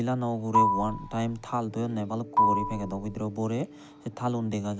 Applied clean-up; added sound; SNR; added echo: none; Marimba, xylophone; -1 dB; none.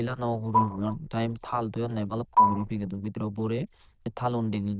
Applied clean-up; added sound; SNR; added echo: neural diffusion model UNIVERSE++.